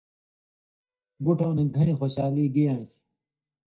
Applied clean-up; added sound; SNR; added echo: neural mask model DeepFilterNet 3.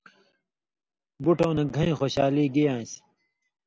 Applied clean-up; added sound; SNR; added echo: none; none; none; none.